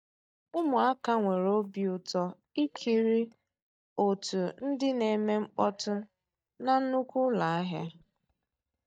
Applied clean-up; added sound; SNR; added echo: neural mask model DeepFilterNet 3.